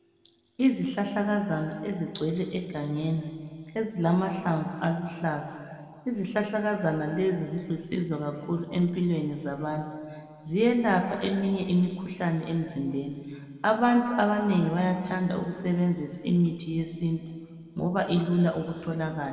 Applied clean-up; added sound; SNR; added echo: none; none; none; reverberation time 2.1 s.